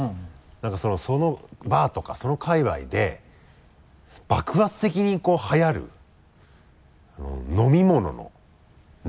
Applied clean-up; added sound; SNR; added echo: none; none; none; none.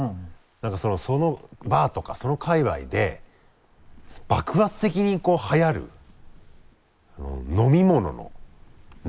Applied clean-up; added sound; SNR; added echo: neural mask model Resemble Enhance denoiser.